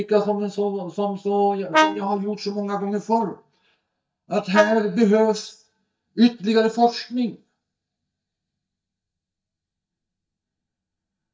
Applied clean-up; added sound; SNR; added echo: neural mask model DeepFilterNet 3.